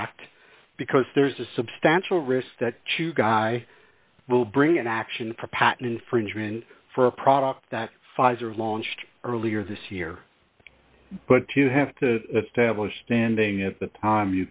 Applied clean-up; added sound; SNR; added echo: none; none; none; none.